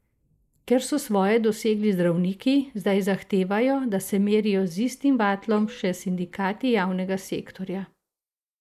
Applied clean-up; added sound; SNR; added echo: neural mask model Resemble Enhance denoiser.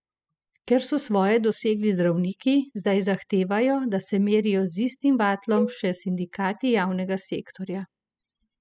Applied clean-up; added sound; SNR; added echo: classical method spectral subtraction.